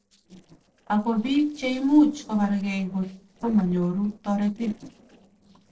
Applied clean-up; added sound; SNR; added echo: neural separator model SepFormer DNS4.